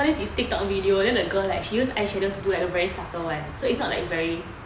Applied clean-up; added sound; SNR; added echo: none; none; none; none.